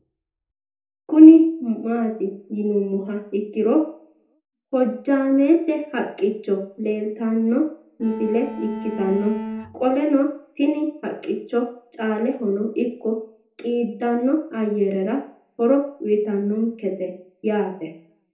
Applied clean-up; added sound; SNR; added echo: none; Bowed string instrument; 10 dB; reverberation time 0.5 s.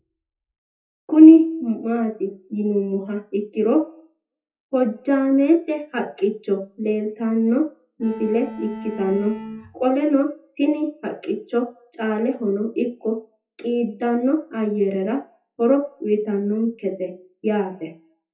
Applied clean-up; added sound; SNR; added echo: classical method WPE with log-MMSE.